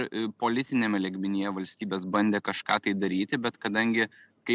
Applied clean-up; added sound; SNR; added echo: none; none; none; none.